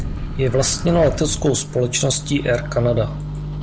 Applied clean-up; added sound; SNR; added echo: none; Microwave oven; 7 dB; none.